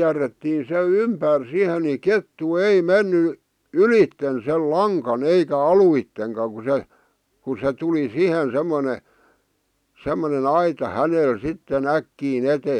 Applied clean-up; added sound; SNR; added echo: none; none; none; none.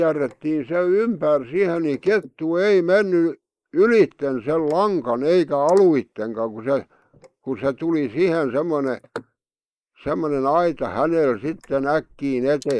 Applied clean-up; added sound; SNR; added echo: neural mask model Resemble Enhance denoiser.